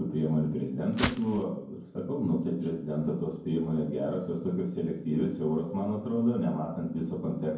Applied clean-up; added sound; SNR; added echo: none; Walk, footsteps; 4 dB; reverberation time 0.9 s.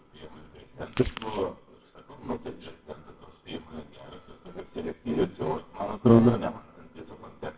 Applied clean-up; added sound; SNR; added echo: neural separator model SepFormer WHAMR!.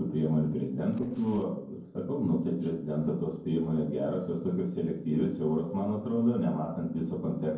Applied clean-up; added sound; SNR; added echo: neural separator model SepFormer DNS4.